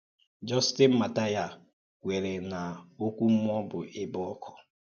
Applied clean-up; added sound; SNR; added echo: none; none; none; none.